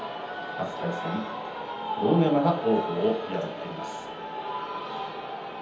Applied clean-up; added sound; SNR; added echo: none; none; none; reverberation time 0.7 s.